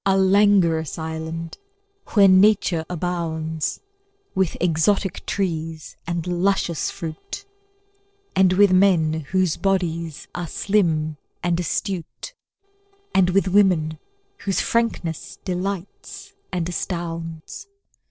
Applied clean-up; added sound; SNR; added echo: neural separator model SepFormer DNS4.